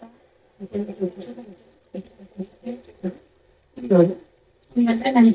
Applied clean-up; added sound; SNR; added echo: neural mask model DeepFilterNet 3.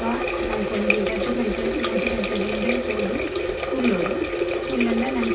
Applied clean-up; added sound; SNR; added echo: none; Water tap, faucet; -2 dB; reverberation time 0.1 s.